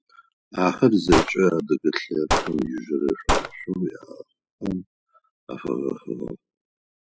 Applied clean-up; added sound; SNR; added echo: classical method spectral subtraction.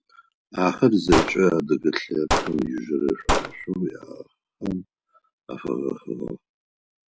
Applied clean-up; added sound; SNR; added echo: none; Gunshot, gunfire; 2 dB; none.